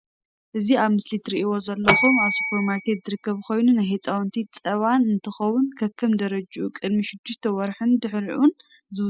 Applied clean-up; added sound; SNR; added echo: classical method spectral subtraction.